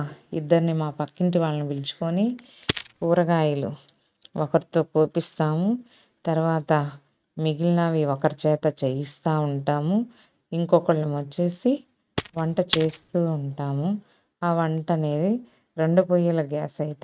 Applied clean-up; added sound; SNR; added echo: neural mask model RNNoise.